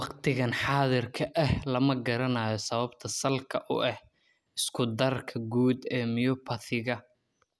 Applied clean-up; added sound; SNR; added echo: none; none; none; none.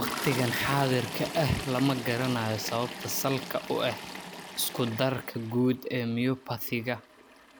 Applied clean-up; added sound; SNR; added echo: none; Toilet flush; 9 dB; none.